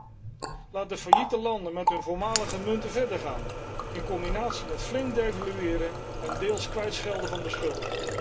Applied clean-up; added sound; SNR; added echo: none; Water tap, faucet; 0 dB; reverberation time 0.2 s.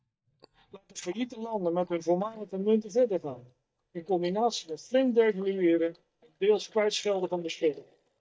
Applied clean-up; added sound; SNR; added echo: neural mask model DeepFilterNet 3.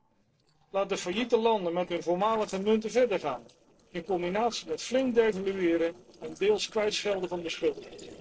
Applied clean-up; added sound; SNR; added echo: neural separator model SepFormer DNS4.